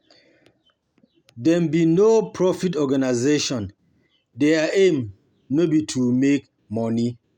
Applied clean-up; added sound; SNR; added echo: none; none; none; none.